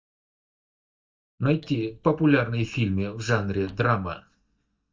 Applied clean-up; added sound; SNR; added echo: neural mask model DeepFilterNet 3.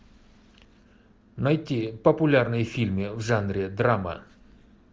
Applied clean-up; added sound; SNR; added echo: none; none; none; none.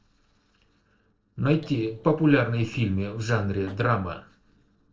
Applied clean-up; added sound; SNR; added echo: neural separator model SepFormer DNS4.